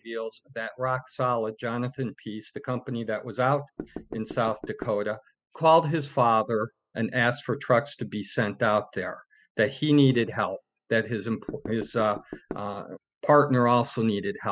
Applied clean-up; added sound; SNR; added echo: classical method spectral subtraction.